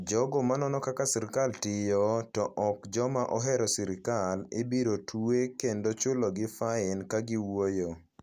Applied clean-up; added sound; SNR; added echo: none; none; none; none.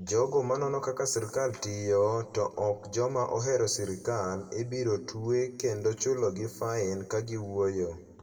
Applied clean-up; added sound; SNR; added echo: none; none; none; reverberation time 1.5 s.